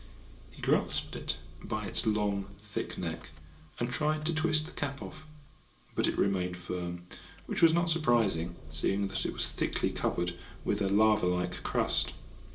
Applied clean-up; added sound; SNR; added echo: none; Idling / Engine starting / Door / Car; 15 dB; reverberation time 0.2 s.